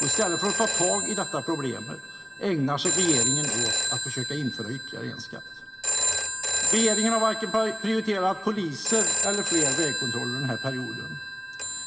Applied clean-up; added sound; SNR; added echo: none; Telephone; -1 dB; reverberation time 2.4 s.